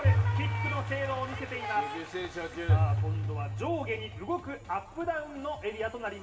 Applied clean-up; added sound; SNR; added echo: none; Bowed string instrument; -3 dB; reverberation time 1.6 s.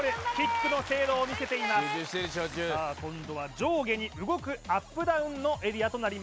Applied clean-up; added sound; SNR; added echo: none; none; none; none.